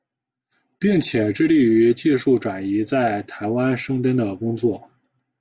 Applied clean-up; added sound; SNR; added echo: none; none; none; none.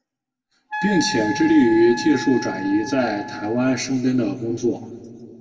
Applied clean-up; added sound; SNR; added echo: none; Wind instrument, woodwind instrument; 9 dB; reverberation time 1.8 s.